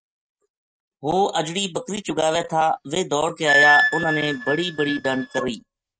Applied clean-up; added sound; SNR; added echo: neural mask model RNNoise.